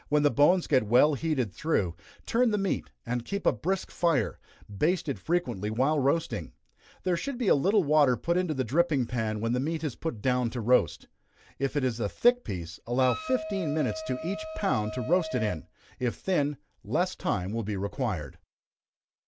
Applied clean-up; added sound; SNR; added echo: none; Wind instrument, woodwind instrument; 10 dB; none.